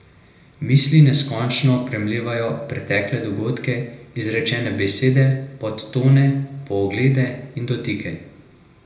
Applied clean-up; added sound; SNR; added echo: none; none; none; reverberation time 0.8 s.